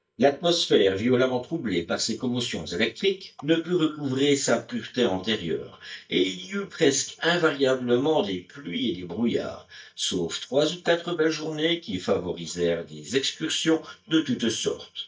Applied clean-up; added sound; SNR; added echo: neural mask model DeepFilterNet 3.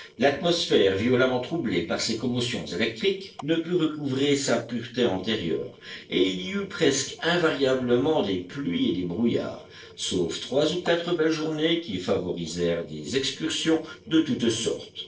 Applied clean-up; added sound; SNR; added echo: neural separator model SepFormer DNS4.